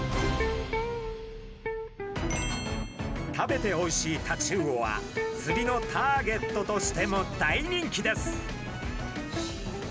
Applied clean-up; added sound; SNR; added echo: none; Electric guitar; 7 dB; none.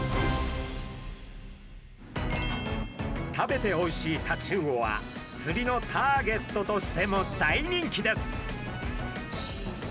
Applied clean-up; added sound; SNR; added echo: none; none; none; none.